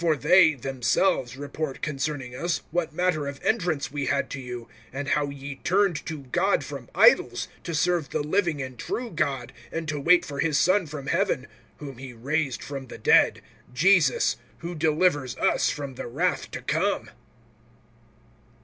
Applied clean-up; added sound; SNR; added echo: none; none; none; none.